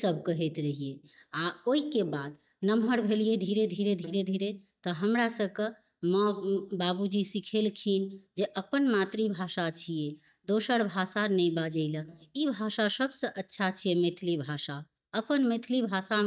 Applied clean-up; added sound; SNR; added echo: neural mask model DeepFilterNet 3.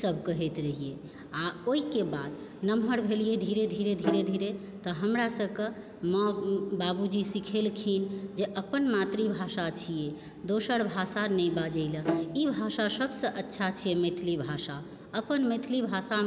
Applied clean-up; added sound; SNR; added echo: none; Bowed string instrument; 6 dB; none.